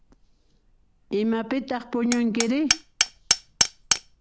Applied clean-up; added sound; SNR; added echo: none; Hammer; 1 dB; none.